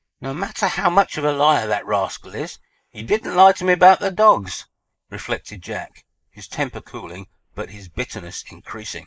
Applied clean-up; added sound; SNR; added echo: neural mask model Resemble Enhance denoiser.